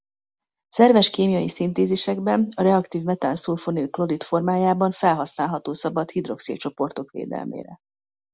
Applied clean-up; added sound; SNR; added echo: none; none; none; none.